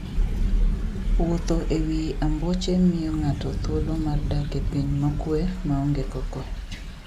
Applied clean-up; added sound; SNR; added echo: none; Thunder / Rain; 10 dB; none.